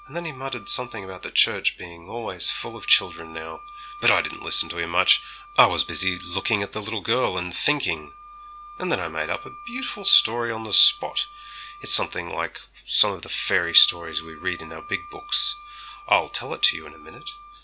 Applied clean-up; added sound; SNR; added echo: none; Wind instrument, woodwind instrument; 19 dB; none.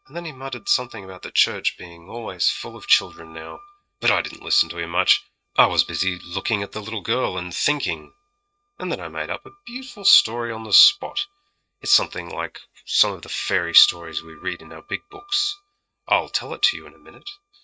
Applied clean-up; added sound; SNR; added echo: neural mask model RNNoise.